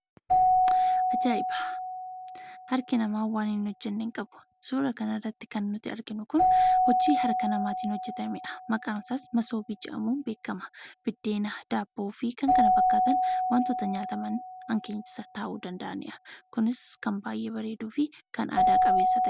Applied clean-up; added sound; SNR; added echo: none; Keyboard (musical); -3 dB; none.